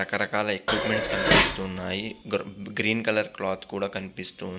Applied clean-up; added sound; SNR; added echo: none; Dishes, pots, and pans; -5 dB; none.